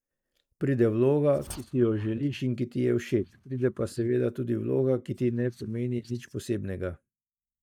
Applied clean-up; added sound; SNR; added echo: neural mask model DeepFilterNet 3.